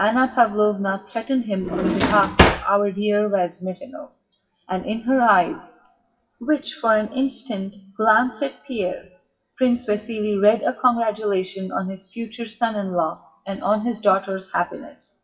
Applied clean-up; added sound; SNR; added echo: classical method WPE with log-MMSE.